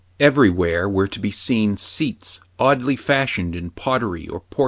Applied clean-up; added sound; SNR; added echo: none; none; none; none.